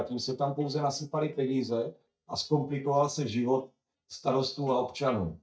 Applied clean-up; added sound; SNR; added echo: neural mask model DeepFilterNet 3.